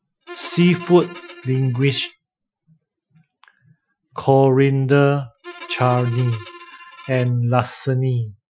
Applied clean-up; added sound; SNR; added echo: classical method Wiener filter.